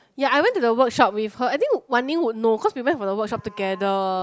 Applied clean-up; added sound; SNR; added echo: none; none; none; none.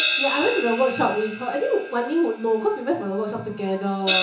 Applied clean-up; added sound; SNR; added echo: none; Crash cymbal; 3 dB; reverberation time 0.8 s.